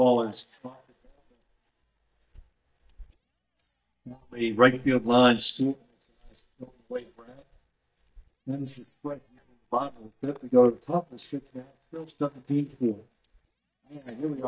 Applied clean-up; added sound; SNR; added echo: neural mask model DeepFilterNet 3.